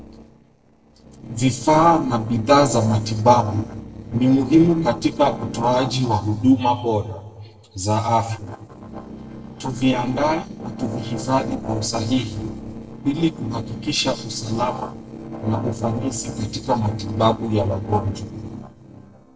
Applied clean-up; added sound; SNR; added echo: neural separator model SepFormer DNS4.